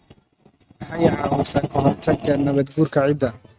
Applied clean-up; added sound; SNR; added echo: neural mask model RNNoise.